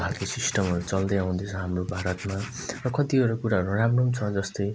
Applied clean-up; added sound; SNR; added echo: none; Writing; 13 dB; none.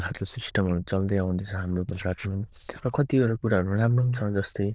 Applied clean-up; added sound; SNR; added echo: neural diffusion model UNIVERSE++.